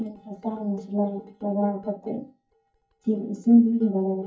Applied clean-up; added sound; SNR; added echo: neural mask model DeepFilterNet 3.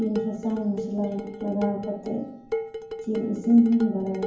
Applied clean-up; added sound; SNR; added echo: none; Dishes, pots, and pans; 9 dB; reverberation time 0.9 s.